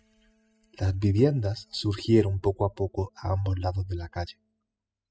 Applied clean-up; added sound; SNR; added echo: classical method spectral subtraction.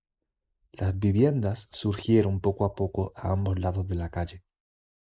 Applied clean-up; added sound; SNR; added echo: neural mask model Resemble Enhance denoiser.